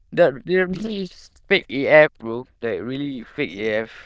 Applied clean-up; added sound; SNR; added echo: neural diffusion model UNIVERSE++.